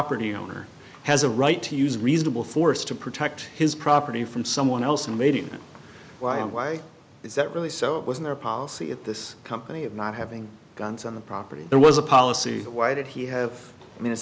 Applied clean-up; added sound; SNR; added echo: none; none; none; none.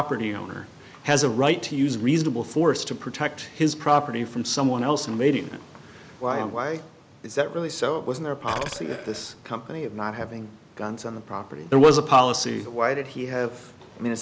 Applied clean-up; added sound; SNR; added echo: none; Burping, eructation; 11 dB; none.